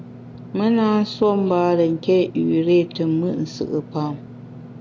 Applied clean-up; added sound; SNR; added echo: none; Engine / Mechanisms; 17 dB; none.